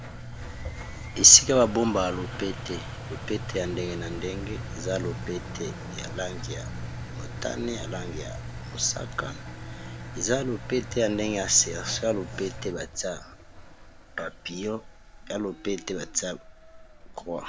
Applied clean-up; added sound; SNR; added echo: none; Engine; 9 dB; none.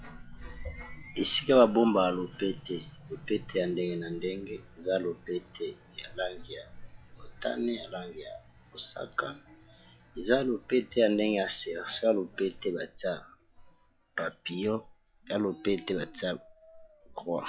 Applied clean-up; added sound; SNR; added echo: classical method log-MMSE.